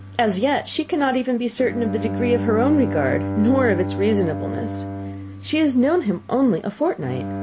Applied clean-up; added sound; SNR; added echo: none; Bowed string instrument; 7 dB; none.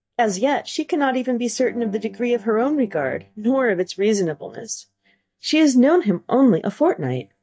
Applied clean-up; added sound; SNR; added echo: neural mask model DeepFilterNet 3.